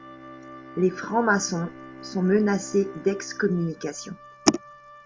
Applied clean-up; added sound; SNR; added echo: none; Bowed string instrument + Wind instrument, woodwind instrument; 17 dB; none.